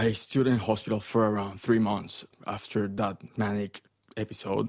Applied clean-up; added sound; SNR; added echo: none; none; none; none.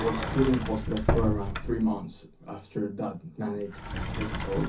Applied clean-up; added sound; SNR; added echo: none; Sliding door; 2 dB; reverberation time 0.3 s.